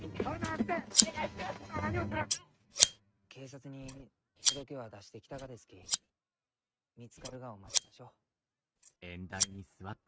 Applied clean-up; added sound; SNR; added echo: neural mask model RNNoise.